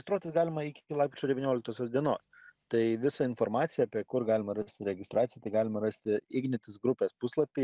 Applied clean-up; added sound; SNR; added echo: none; none; none; none.